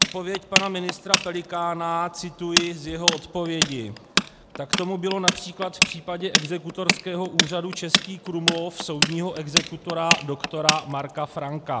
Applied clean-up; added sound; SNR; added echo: none; Tools; -3 dB; none.